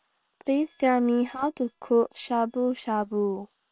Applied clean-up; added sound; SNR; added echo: neural separator model SepFormer WHAM!.